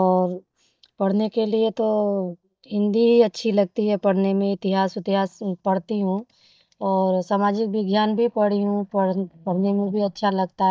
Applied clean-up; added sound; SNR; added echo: neural mask model DeepFilterNet 3.